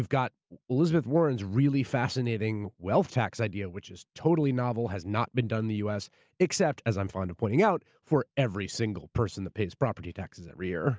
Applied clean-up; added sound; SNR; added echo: none; none; none; none.